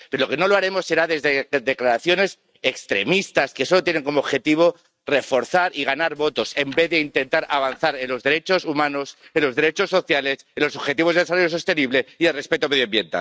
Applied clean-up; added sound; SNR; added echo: neural mask model RNNoise.